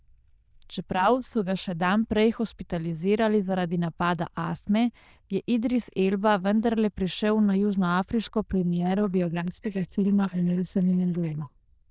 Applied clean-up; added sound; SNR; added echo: neural diffusion model UNIVERSE++.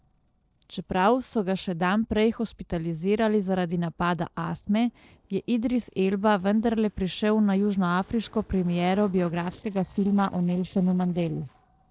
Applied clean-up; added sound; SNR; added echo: neural separator model SepFormer DNS4.